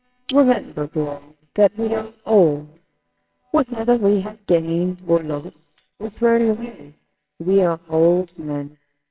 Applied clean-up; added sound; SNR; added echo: neural separator model SepFormer WHAMR!.